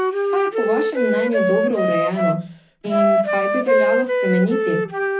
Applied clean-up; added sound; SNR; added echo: none; Wind instrument, woodwind instrument; -4 dB; reverberation time 0.4 s.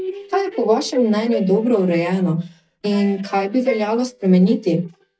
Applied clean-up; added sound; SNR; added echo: neural mask model DeepFilterNet 3.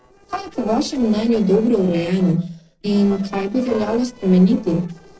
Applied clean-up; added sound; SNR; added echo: neural separator model SepFormer DNS4.